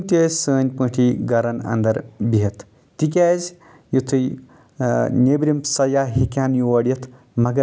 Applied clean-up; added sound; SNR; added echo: none; none; none; none.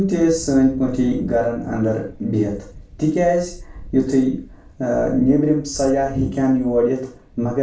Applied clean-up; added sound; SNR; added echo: none; Wind; 18 dB; reverberation time 0.3 s.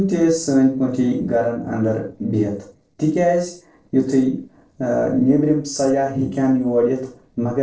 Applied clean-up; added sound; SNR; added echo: neural separator model SepFormer DNS4.